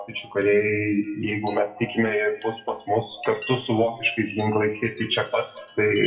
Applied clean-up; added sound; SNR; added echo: classical method WPE with log-MMSE.